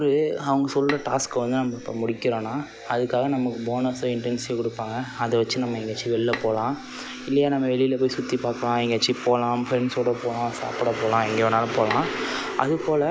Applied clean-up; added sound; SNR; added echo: none; Bowed string instrument; 14 dB; none.